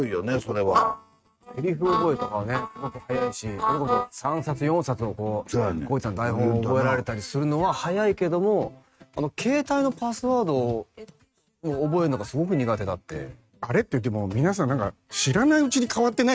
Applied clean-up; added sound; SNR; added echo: neural mask model RNNoise.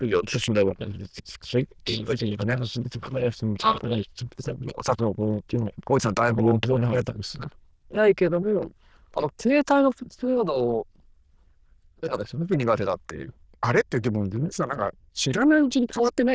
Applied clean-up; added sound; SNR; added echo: neural diffusion model UNIVERSE++.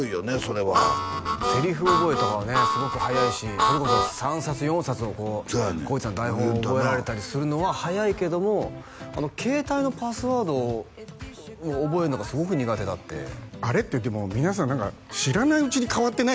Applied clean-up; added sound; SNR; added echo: none; Harmonica; -1 dB; none.